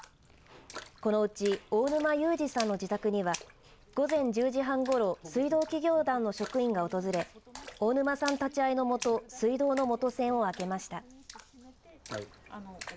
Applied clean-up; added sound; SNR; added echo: none; Splash, splatter; 18 dB; none.